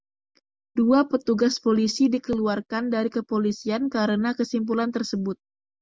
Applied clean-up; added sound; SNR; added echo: none; none; none; none.